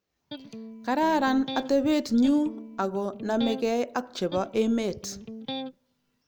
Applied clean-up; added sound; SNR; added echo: none; Electric guitar; 13 dB; none.